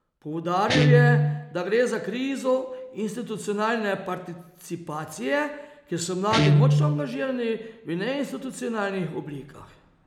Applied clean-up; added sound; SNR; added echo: none; Guitar; 0 dB; none.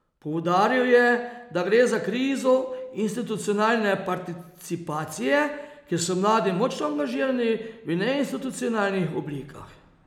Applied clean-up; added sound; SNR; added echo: none; none; none; none.